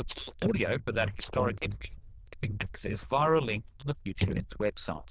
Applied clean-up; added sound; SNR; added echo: neural diffusion model UNIVERSE++.